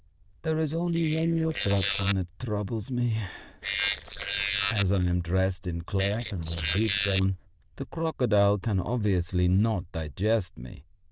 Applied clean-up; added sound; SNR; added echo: neural diffusion model UNIVERSE++.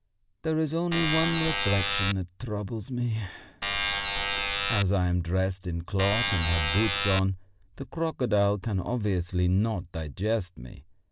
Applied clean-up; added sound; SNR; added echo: none; Alarm; 0 dB; none.